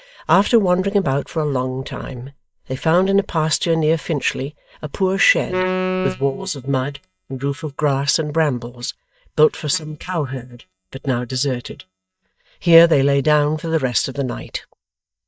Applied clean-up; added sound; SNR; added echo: neural mask model DeepFilterNet 3.